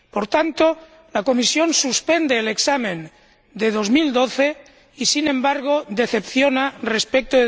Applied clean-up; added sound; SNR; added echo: none; none; none; none.